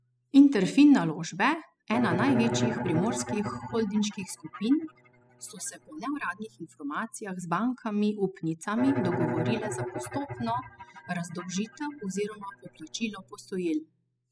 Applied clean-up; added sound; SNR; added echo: classical method spectral subtraction.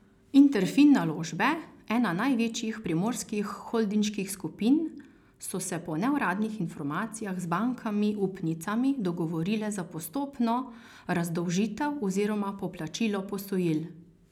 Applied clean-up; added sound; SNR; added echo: none; none; none; none.